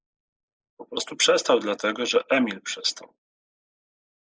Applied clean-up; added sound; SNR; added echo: neural mask model Resemble Enhance denoiser.